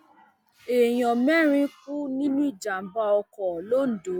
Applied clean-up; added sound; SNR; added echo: none; none; none; none.